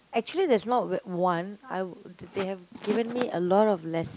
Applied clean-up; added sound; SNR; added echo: none; none; none; none.